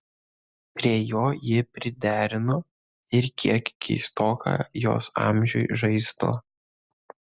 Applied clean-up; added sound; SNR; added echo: none; none; none; none.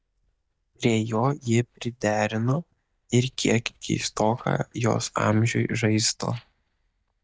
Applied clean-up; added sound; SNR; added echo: neural mask model DeepFilterNet 3.